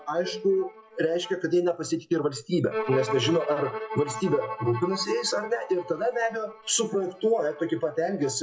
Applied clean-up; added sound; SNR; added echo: classical method log-MMSE.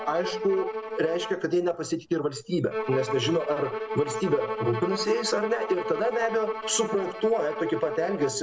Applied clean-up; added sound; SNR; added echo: none; Bowed string instrument; 7 dB; none.